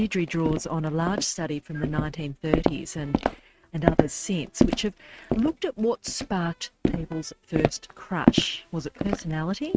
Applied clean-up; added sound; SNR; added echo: neural mask model RNNoise.